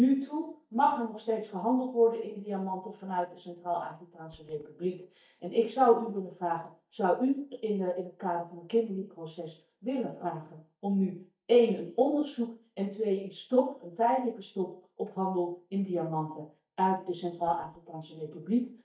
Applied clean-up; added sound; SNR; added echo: neural mask model DeepFilterNet 3.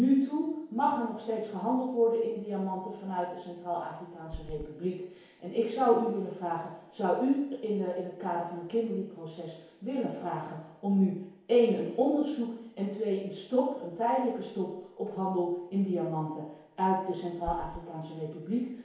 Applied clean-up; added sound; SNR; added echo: none; Run; 11 dB; reverberation time 1.0 s.